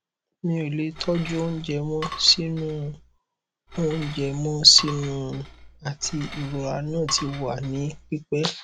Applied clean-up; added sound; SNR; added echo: none; Cutlery, silverware / Dishes, pots, and pans; 14 dB; none.